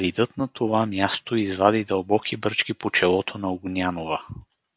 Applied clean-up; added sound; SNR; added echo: none; none; none; none.